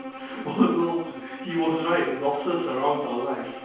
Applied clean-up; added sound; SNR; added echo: none; Bowed string instrument; 12 dB; reverberation time 0.6 s.